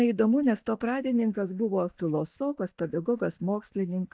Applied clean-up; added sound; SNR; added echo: neural mask model DeepFilterNet 3.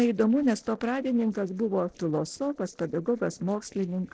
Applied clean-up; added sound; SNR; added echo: neural separator model SepFormer DNS4.